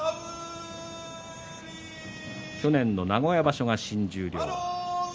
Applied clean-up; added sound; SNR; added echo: none; none; none; none.